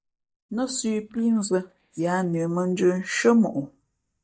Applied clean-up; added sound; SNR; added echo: neural mask model DeepFilterNet 3.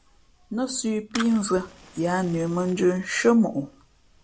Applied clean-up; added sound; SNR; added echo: none; Fire; 19 dB; none.